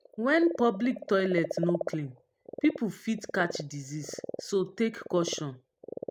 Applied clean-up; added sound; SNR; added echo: neural mask model RNNoise.